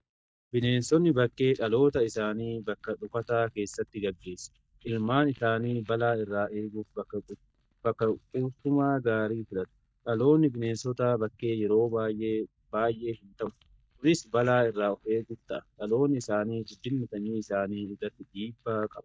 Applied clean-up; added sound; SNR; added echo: neural mask model DeepFilterNet 3.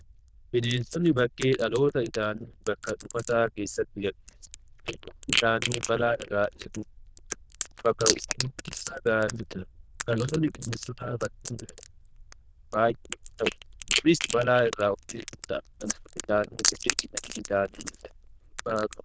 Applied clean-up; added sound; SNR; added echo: neural diffusion model UNIVERSE++.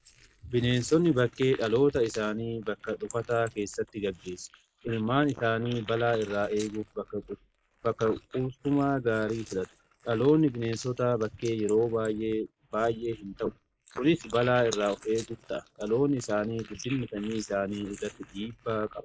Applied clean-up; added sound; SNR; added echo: neural mask model Resemble Enhance denoiser.